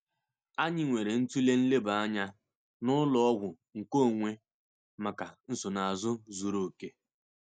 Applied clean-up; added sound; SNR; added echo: none; none; none; none.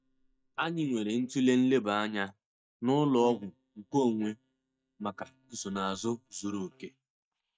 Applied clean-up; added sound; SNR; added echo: neural mask model DeepFilterNet 3.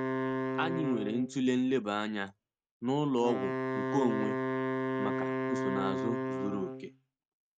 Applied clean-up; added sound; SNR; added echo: neural mask model RNNoise.